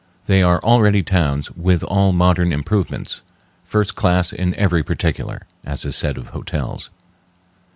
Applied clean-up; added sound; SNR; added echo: none; none; none; none.